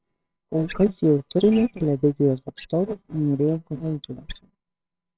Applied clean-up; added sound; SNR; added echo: neural separator model SepFormer WHAMR!.